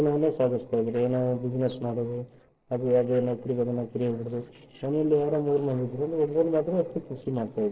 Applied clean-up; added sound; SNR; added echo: neural separator model SepFormer DNS4.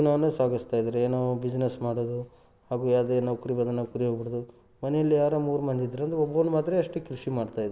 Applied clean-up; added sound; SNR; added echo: none; none; none; none.